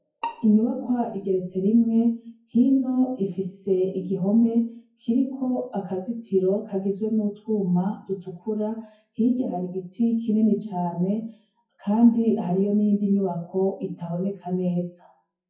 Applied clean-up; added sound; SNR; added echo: classical method WPE with log-MMSE.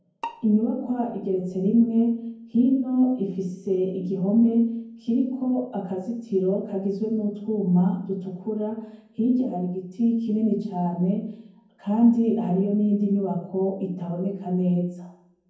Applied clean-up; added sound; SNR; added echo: none; Bowed string instrument; 19 dB; reverberation time 0.9 s.